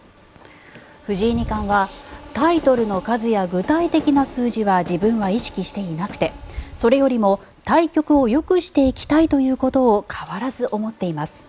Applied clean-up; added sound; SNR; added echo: none; Train; 17 dB; none.